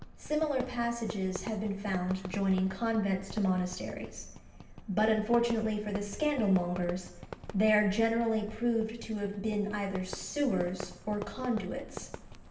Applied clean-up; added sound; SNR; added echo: none; Fireworks; 15 dB; reverberation time 0.9 s.